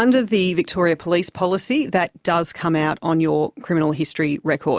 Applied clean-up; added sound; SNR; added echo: none; none; none; none.